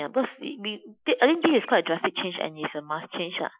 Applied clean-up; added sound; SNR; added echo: classical method Wiener filter.